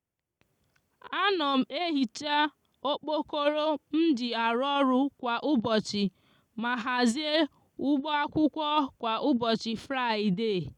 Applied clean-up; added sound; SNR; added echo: none; none; none; none.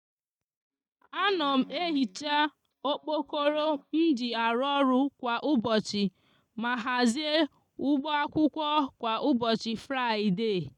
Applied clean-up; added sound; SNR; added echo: neural mask model DeepFilterNet 3.